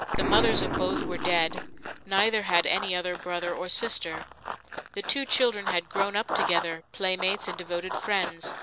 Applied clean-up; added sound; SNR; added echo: none; Explosion + Run; 4 dB; none.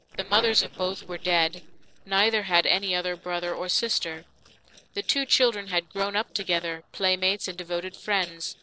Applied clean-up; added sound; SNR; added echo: neural separator model SepFormer DNS4.